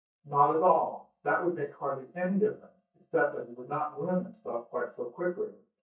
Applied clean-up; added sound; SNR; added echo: neural mask model DeepFilterNet 3.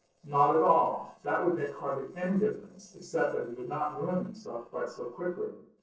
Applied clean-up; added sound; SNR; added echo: neural separator model SepFormer DNS4.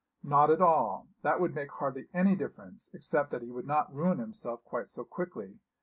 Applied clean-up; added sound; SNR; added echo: none; none; none; none.